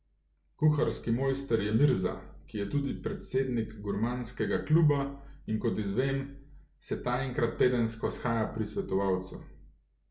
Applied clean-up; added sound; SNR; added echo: none; none; none; none.